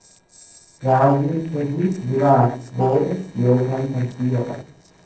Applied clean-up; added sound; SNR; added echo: neural separator model SepFormer DNS4.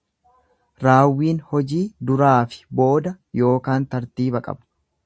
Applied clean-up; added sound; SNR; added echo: none; none; none; none.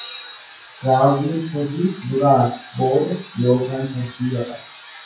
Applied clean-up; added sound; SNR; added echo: classical method WPE with log-MMSE.